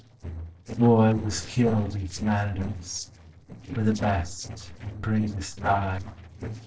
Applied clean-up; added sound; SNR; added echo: neural separator model SepFormer DNS4.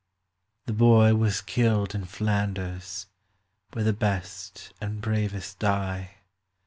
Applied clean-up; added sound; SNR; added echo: none; none; none; none.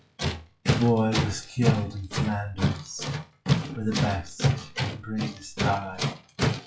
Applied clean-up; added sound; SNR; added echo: classical method WPE with log-MMSE.